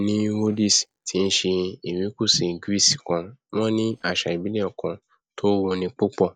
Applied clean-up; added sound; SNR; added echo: neural mask model DeepFilterNet 3.